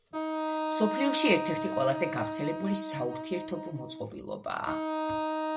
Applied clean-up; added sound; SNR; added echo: none; Wind instrument, woodwind instrument; 2 dB; none.